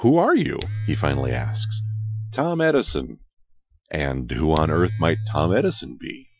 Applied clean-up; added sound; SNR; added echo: classical method Wiener filter.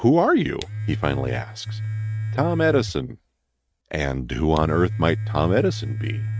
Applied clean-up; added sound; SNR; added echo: neural mask model RNNoise.